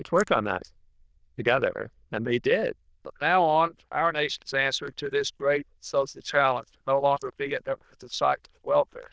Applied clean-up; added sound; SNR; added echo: neural diffusion model UNIVERSE++.